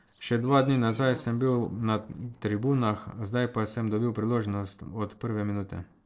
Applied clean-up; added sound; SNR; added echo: neural separator model SepFormer DNS4.